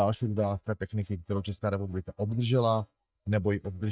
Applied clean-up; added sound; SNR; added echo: neural mask model DeepFilterNet 3.